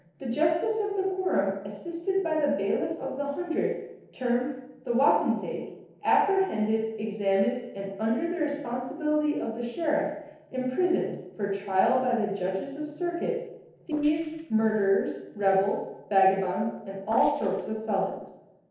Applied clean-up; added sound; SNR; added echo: neural separator model SepFormer DNS4.